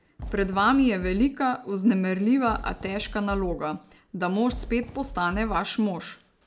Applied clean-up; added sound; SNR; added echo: none; Fireworks; 12 dB; none.